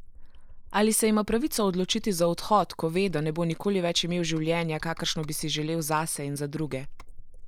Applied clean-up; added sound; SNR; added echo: neural mask model Resemble Enhance denoiser.